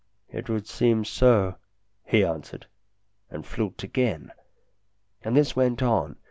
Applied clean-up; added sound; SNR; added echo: none; none; none; none.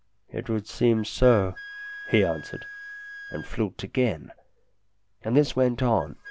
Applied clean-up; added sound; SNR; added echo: none; Wind instrument, woodwind instrument; 18 dB; none.